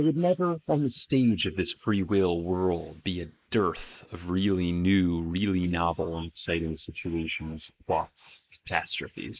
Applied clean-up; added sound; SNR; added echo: neural mask model Resemble Enhance denoiser.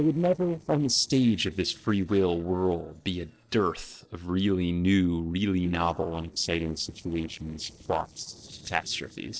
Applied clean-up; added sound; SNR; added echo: neural separator model SepFormer DNS4.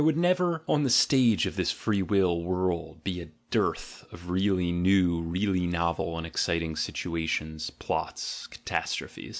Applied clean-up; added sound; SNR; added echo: none; none; none; none.